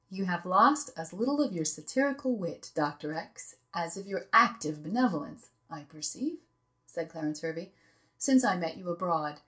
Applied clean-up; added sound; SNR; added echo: none; none; none; reverberation time 0.2 s.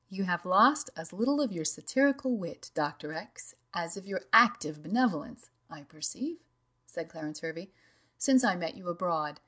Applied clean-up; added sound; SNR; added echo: none; none; none; none.